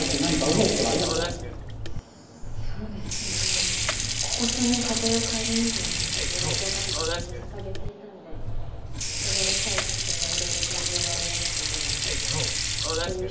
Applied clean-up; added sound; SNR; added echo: none; Sink (filling or washing) / Water; -5 dB; reverberation time 1.0 s.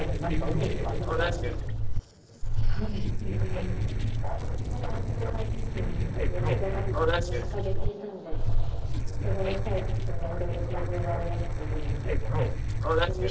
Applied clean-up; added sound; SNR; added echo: neural separator model SepFormer DNS4.